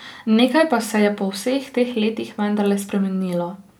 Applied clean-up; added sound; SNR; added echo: none; none; none; none.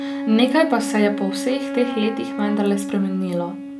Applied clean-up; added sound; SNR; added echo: none; Wind instrument, woodwind instrument; 6 dB; none.